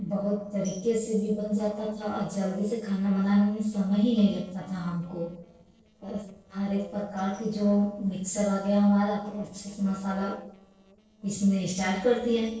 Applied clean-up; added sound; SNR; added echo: neural separator model SepFormer DNS4.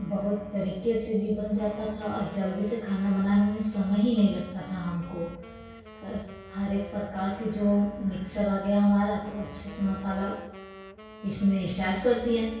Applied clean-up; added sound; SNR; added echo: none; Wind instrument, woodwind instrument; 19 dB; reverberation time 0.6 s.